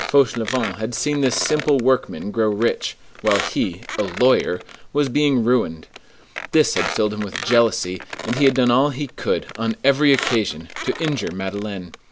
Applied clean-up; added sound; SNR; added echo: none; Squeak; 12 dB; none.